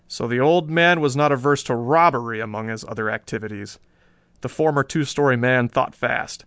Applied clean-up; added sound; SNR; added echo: none; none; none; none.